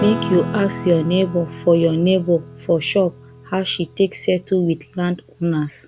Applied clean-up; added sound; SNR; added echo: none; Acoustic guitar / Strum; 12 dB; none.